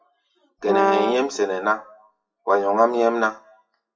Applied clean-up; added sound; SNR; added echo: classical method WPE with log-MMSE.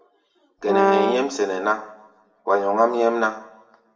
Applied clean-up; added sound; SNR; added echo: none; Brass instrument; -3 dB; reverberation time 0.7 s.